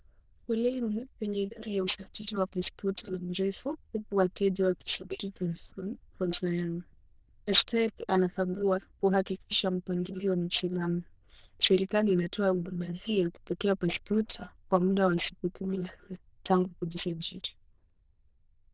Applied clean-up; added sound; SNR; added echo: neural diffusion model UNIVERSE++.